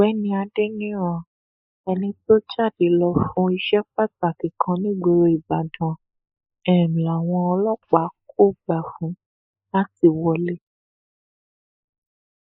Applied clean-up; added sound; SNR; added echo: neural mask model Resemble Enhance denoiser.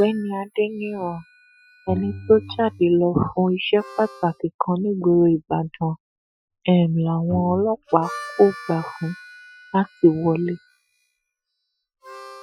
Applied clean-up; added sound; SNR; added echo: classical method Wiener filter.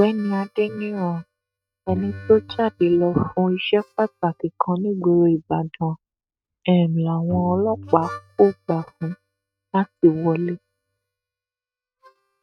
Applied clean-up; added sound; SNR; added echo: neural mask model RNNoise.